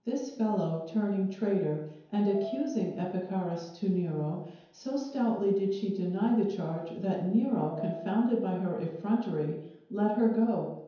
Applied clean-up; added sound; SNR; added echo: none; Piano; 16 dB; reverberation time 0.9 s.